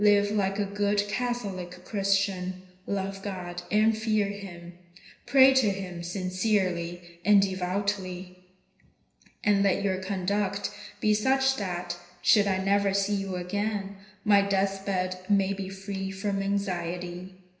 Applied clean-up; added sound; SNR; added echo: none; none; none; reverberation time 0.9 s.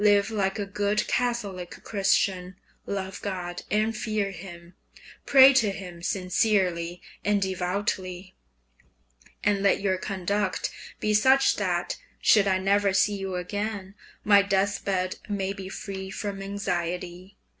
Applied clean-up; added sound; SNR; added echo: none; none; none; none.